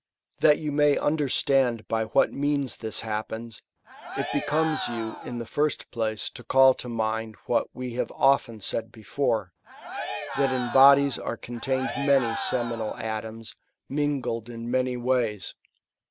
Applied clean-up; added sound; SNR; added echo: none; Cheering; 8 dB; none.